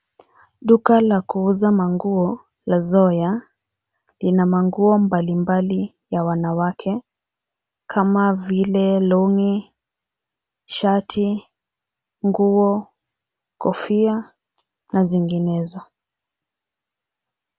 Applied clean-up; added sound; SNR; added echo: none; none; none; none.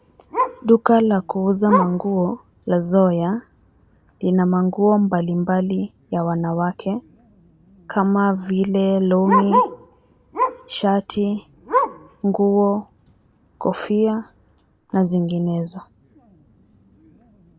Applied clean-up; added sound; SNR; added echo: none; Bark; 8 dB; none.